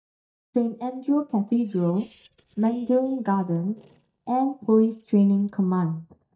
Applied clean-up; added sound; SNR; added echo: neural mask model DeepFilterNet 3.